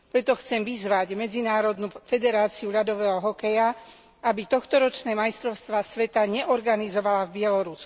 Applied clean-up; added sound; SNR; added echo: none; none; none; none.